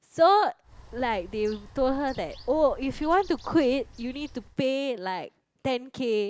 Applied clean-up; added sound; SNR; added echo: none; Bird; 16 dB; none.